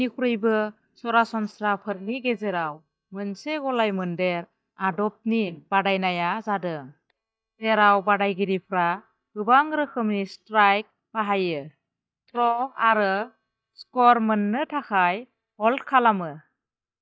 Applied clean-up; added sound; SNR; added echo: neural mask model DeepFilterNet 3.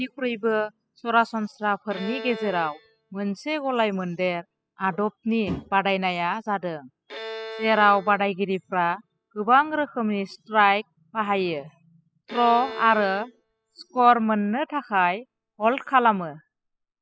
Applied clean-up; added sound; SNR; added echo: classical method spectral subtraction.